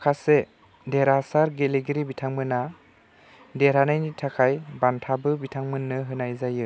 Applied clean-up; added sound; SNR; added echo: none; none; none; none.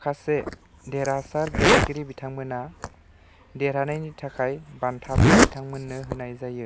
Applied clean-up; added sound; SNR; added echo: none; Zipper (clothing); -4 dB; none.